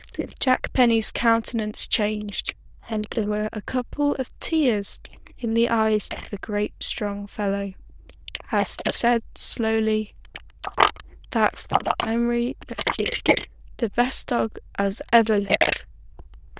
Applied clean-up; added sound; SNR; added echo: neural diffusion model UNIVERSE++.